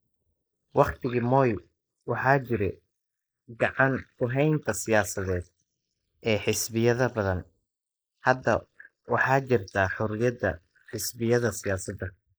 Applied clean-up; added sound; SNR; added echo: neural mask model Resemble Enhance denoiser.